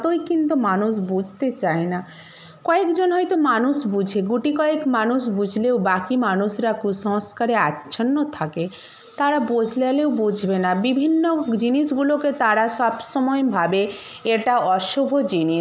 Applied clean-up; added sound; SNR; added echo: none; none; none; none.